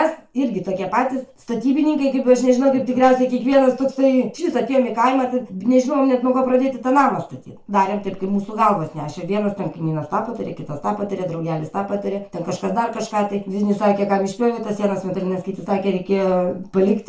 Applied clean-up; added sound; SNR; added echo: none; none; none; reverberation time 0.3 s.